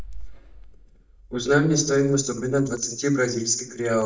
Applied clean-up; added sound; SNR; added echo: neural mask model DeepFilterNet 3.